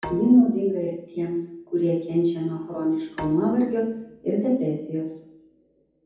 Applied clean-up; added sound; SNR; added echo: none; Bowed string instrument; 19 dB; reverberation time 0.9 s.